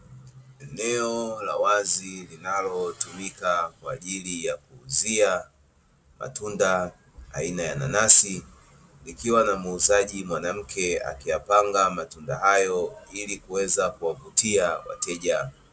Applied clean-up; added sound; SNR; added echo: none; none; none; none.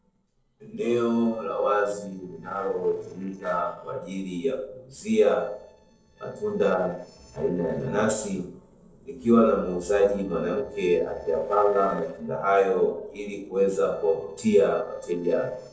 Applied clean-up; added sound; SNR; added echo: neural separator model SepFormer DNS4.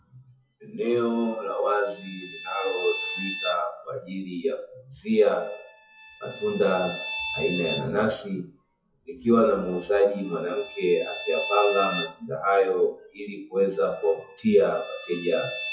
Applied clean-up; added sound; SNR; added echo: classical method WPE with log-MMSE.